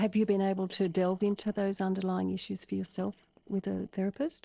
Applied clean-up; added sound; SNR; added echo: neural separator model SepFormer DNS4.